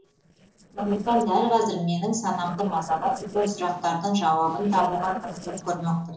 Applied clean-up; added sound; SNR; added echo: neural separator model SepFormer DNS4.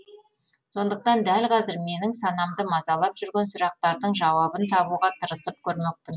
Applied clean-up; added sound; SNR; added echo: none; none; none; none.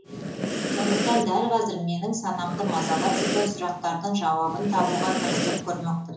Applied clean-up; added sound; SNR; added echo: none; Breathing; 2 dB; reverberation time 0.6 s.